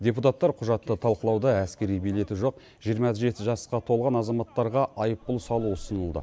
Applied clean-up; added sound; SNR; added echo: none; none; none; none.